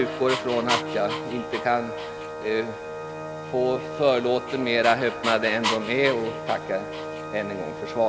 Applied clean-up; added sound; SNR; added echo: none; Dog + Organ; 6 dB; none.